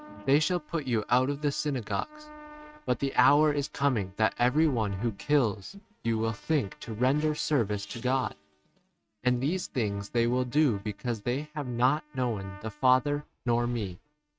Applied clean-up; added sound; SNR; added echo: neural mask model RNNoise.